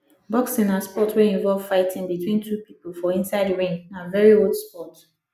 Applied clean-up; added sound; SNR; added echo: none; none; none; none.